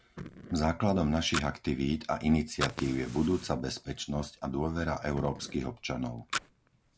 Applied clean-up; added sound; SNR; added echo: none; Fire; 12 dB; none.